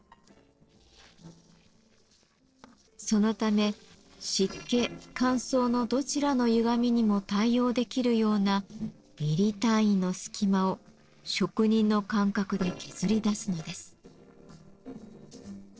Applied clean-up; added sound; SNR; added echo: neural separator model SepFormer DNS4.